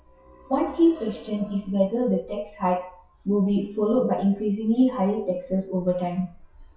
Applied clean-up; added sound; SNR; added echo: classical method WPE with log-MMSE.